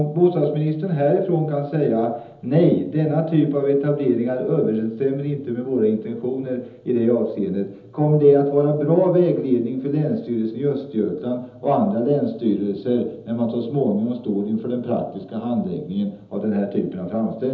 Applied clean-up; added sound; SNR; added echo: none; none; none; reverberation time 1.2 s.